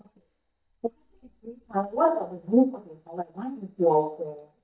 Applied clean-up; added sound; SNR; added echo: neural mask model DeepFilterNet 3.